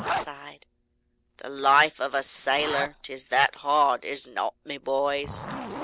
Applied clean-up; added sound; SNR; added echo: none; Zipper (clothing); 11 dB; none.